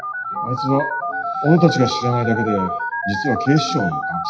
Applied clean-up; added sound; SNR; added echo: classical method WPE with log-MMSE.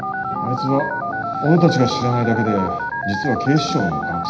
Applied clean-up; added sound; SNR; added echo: none; Telephone; 4 dB; reverberation time 0.9 s.